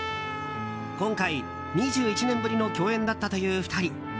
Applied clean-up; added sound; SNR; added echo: none; Trumpet; 8 dB; none.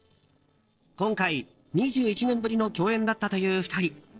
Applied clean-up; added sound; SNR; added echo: neural separator model SepFormer DNS4.